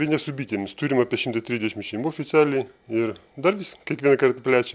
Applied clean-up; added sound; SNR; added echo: none; none; none; none.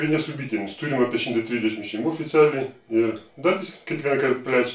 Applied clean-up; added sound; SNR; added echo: none; none; none; reverberation time 0.3 s.